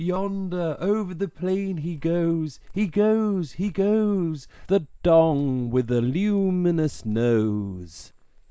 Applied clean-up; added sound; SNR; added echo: neural mask model Resemble Enhance denoiser.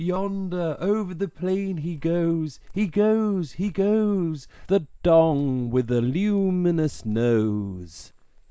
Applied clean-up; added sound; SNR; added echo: none; Cricket; 19 dB; none.